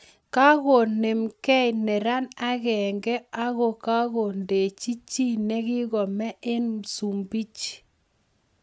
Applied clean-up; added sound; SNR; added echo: none; none; none; none.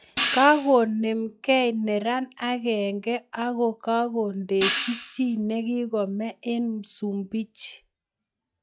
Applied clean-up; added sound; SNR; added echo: classical method log-MMSE.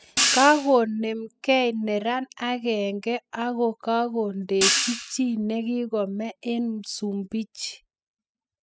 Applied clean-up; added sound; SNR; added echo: classical method spectral subtraction.